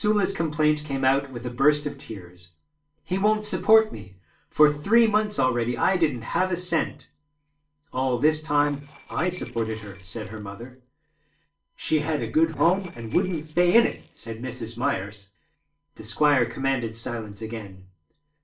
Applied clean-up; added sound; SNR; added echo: neural separator model SepFormer DNS4.